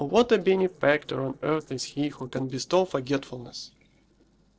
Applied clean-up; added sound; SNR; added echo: neural separator model SepFormer DNS4.